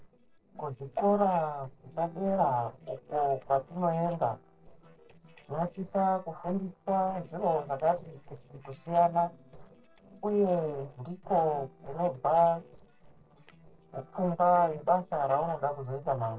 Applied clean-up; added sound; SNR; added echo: neural separator model SepFormer DNS4.